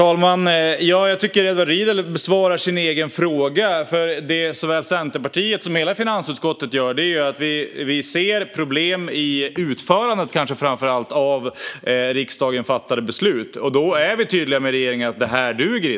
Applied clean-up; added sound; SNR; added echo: neural mask model Resemble Enhance denoiser.